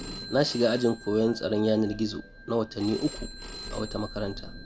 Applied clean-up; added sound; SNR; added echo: none; Thunder + Telephone; 13 dB; none.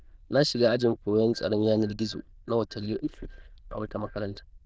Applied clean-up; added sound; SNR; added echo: neural diffusion model UNIVERSE++.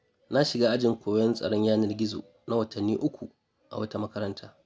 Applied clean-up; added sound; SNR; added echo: none; none; none; none.